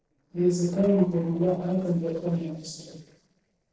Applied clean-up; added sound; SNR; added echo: neural separator model SepFormer DNS4.